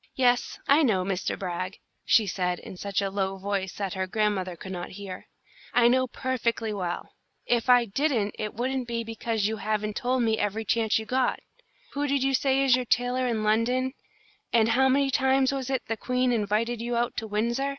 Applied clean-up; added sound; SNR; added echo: none; none; none; none.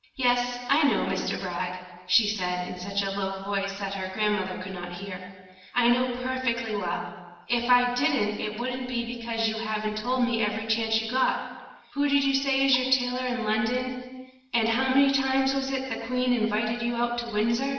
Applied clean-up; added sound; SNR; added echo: none; none; none; reverberation time 1.2 s.